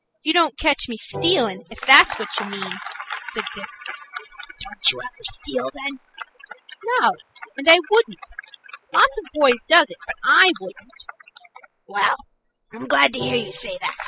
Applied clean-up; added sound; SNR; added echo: classical method spectral subtraction.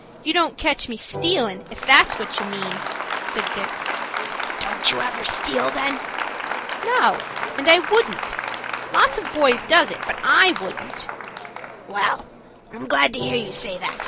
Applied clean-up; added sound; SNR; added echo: none; Applause; 6 dB; none.